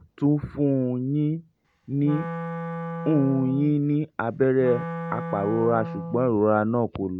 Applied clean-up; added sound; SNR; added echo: none; Wind instrument, woodwind instrument; 9 dB; none.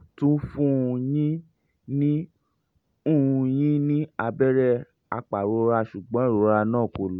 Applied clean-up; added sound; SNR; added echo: none; none; none; none.